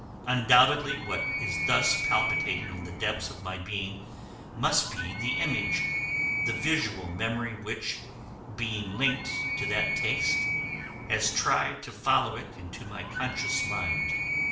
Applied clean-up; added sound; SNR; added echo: none; Animal; 2 dB; reverberation time 0.6 s.